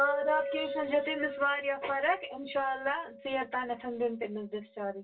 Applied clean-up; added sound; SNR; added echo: none; Chink, clink; 7 dB; reverberation time 0.1 s.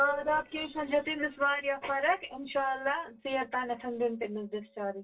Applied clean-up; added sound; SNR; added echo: neural separator model SepFormer DNS4.